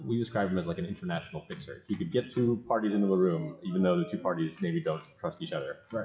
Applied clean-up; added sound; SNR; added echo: classical method WPE with log-MMSE.